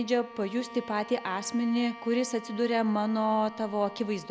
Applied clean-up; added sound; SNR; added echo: none; Bowed string instrument; 16 dB; none.